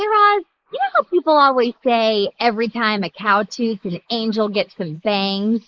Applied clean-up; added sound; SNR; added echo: neural mask model Resemble Enhance denoiser.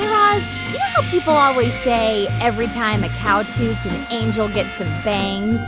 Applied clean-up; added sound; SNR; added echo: none; Sink (filling or washing) / Water tap, faucet + Trumpet; 10 dB; none.